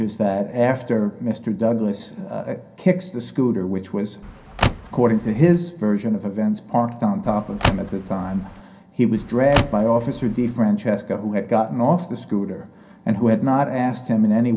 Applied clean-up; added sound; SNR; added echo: none; Car; 6 dB; reverberation time 0.3 s.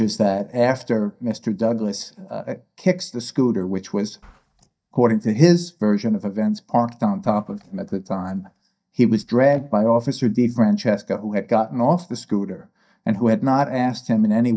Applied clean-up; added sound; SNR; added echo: neural mask model DeepFilterNet 3.